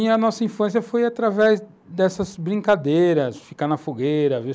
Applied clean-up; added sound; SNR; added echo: none; none; none; none.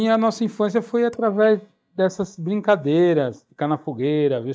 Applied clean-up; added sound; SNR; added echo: neural mask model DeepFilterNet 3.